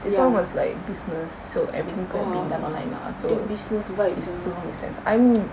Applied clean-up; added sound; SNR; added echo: none; none; none; none.